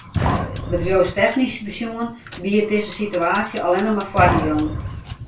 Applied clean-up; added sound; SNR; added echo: none; Fire; 6 dB; reverberation time 0.2 s.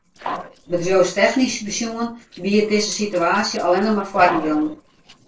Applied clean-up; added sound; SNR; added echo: neural separator model SepFormer DNS4.